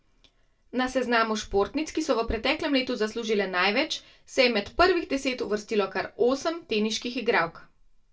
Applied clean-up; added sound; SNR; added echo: none; none; none; reverberation time 0.2 s.